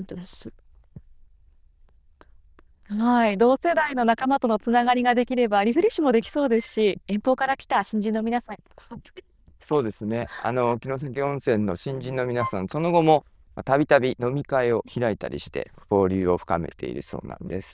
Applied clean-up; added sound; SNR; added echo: neural diffusion model UNIVERSE++.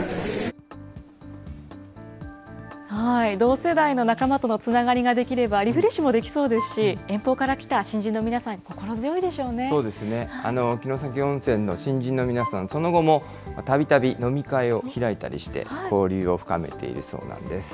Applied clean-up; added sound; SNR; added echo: none; Wind instrument, woodwind instrument; 10 dB; none.